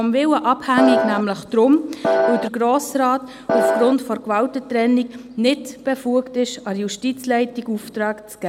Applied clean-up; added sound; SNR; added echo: none; Piano; -2 dB; none.